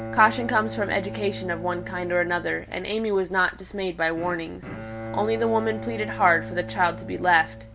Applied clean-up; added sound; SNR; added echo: none; Bowed string instrument; 11 dB; none.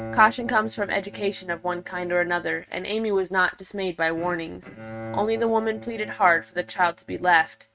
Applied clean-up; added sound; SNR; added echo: neural mask model RNNoise.